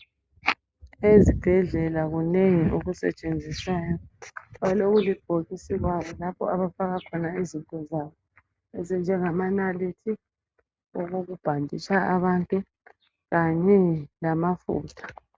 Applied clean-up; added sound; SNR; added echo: none; none; none; none.